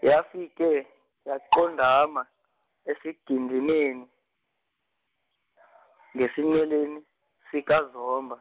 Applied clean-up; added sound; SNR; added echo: none; none; none; none.